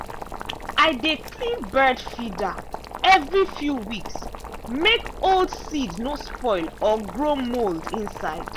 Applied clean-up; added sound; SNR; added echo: none; Boiling; 10 dB; none.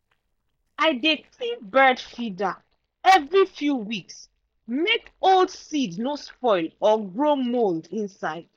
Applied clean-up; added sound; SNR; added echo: neural mask model DeepFilterNet 3.